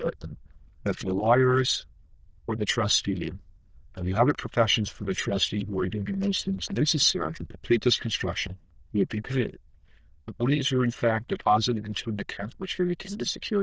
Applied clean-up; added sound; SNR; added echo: neural diffusion model UNIVERSE++.